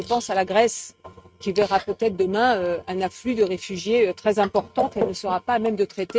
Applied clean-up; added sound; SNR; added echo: neural mask model RNNoise.